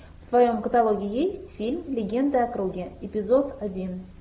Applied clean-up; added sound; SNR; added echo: none; none; none; none.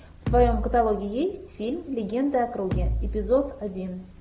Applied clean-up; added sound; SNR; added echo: none; Bass drum; 4 dB; none.